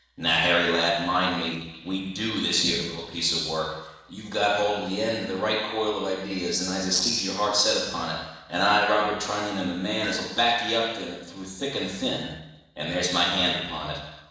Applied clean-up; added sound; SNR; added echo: neural separator model SepFormer DNS4.